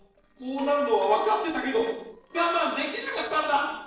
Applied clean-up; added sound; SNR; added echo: neural separator model SepFormer DNS4.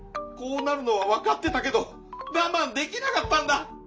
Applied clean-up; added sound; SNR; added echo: none; none; none; none.